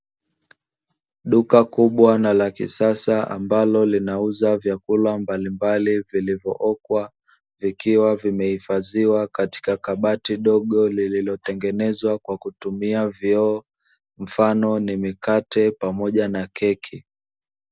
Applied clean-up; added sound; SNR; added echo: none; none; none; none.